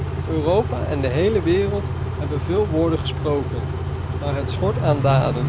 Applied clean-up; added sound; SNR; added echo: none; Idling / Accelerating, revving, vroom / Car; 1 dB; none.